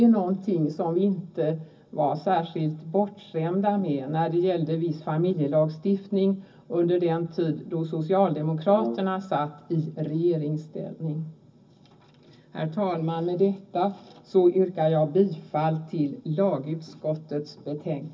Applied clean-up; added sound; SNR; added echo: none; Brass instrument; 11 dB; reverberation time 0.4 s.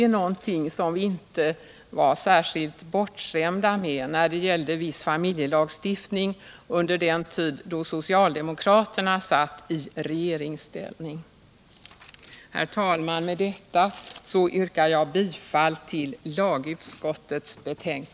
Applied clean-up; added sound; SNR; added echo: none; none; none; none.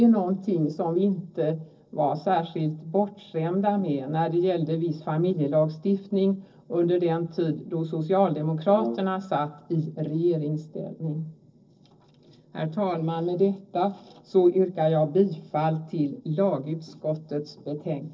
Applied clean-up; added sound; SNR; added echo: neural separator model SepFormer DNS4.